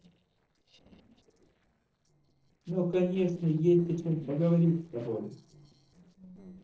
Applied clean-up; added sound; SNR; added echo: neural separator model SepFormer DNS4.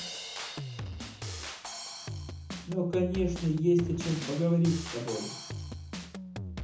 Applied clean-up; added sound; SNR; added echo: none; Drum kit; 7 dB; reverberation time 0.7 s.